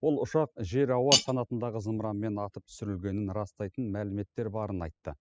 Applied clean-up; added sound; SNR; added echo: classical method spectral subtraction.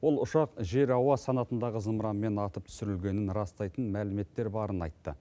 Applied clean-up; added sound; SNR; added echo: none; none; none; none.